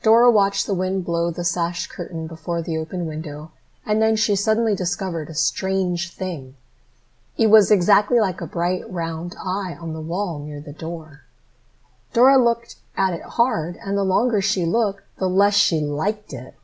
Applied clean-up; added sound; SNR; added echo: none; none; none; none.